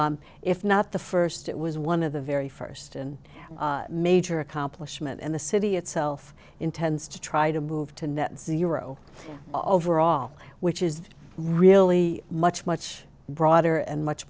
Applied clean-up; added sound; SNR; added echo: none; none; none; none.